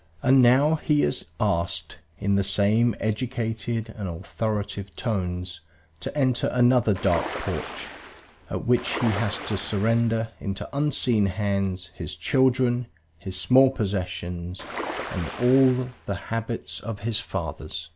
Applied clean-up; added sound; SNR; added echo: none; Ocean; 10 dB; none.